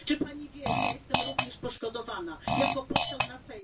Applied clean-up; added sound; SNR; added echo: none; Fart; -5 dB; reverberation time 0.2 s.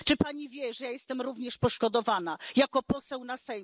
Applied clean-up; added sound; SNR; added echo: none; none; none; none.